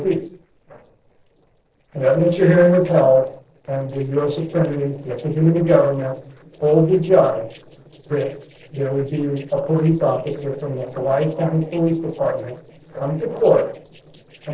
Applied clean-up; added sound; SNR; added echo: neural separator model SepFormer DNS4.